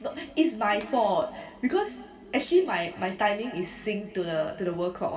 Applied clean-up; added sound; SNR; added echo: none; none; none; reverberation time 2.8 s.